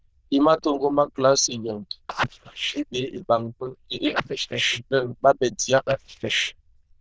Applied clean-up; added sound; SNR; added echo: neural diffusion model UNIVERSE++.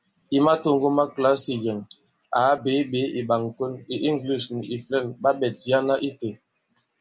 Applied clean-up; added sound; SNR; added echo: none; none; none; none.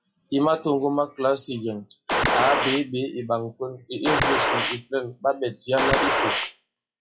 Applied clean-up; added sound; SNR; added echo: classical method log-MMSE.